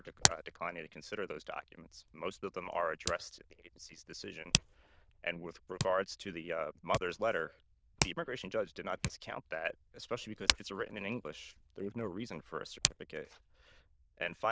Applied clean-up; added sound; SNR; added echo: neural diffusion model UNIVERSE++.